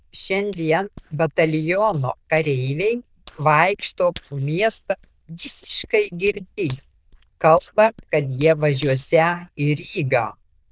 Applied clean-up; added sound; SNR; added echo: neural diffusion model UNIVERSE++.